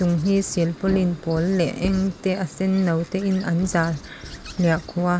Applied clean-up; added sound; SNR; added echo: none; Squeak / Writing; 18 dB; none.